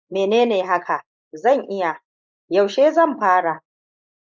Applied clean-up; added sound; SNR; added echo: neural mask model Resemble Enhance denoiser.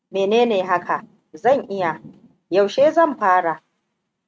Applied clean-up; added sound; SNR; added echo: neural mask model RNNoise.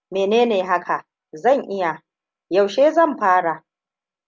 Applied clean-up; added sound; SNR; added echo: none; none; none; none.